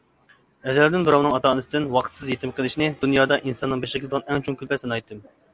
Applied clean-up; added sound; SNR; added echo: none; none; none; none.